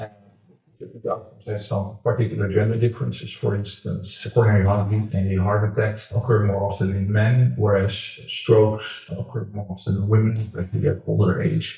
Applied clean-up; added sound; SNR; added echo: neural mask model DeepFilterNet 3.